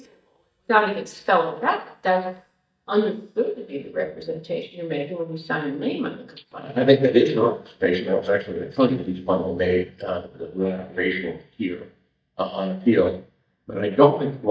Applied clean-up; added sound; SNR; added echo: neural mask model DeepFilterNet 3.